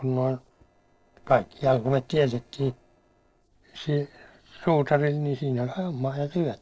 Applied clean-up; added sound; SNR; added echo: neural separator model SepFormer DNS4.